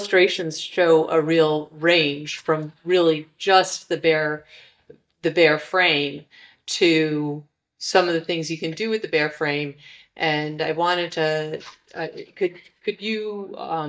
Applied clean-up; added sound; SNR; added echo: neural mask model DeepFilterNet 3.